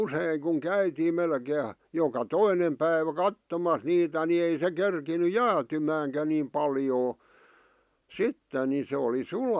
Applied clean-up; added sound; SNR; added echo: none; none; none; none.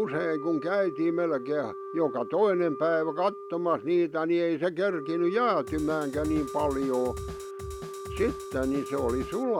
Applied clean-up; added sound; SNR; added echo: none; Drum kit + Wind instrument, woodwind instrument; 10 dB; none.